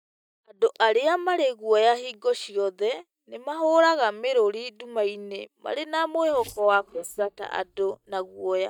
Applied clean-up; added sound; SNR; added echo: neural mask model DeepFilterNet 3.